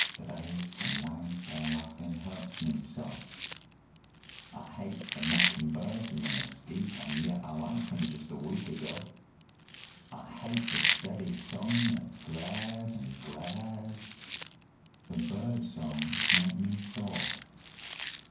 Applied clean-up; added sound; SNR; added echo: none; Chewing, mastication; -4 dB; reverberation time 0.9 s.